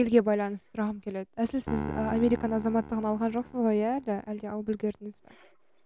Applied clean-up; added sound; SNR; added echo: none; Piano; 14 dB; none.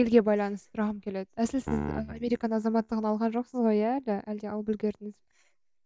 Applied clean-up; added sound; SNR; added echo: neural mask model DeepFilterNet 3.